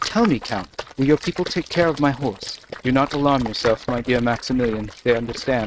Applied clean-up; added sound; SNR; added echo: neural mask model RNNoise.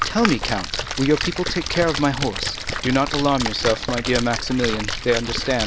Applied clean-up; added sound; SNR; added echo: none; Splash, splatter; 5 dB; none.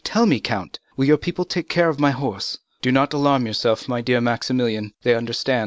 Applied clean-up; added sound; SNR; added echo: none; none; none; none.